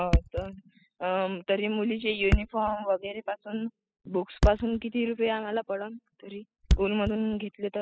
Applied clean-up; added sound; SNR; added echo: classical method spectral subtraction.